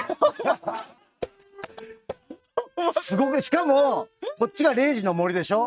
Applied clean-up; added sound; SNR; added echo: neural mask model RNNoise.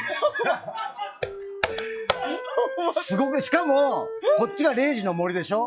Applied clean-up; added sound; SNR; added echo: classical method log-MMSE.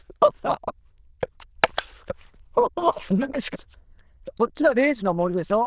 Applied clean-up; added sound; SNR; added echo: neural diffusion model UNIVERSE++.